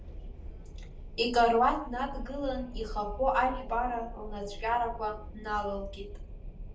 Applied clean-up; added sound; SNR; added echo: none; Wind; 9 dB; reverberation time 0.3 s.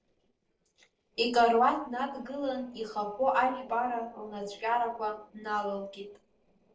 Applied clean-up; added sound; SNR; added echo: neural separator model SepFormer DNS4.